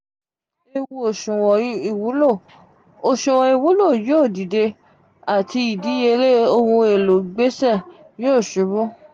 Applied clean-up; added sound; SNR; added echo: none; Brass instrument; 15 dB; none.